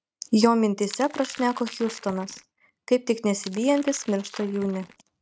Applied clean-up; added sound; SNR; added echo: neural mask model RNNoise.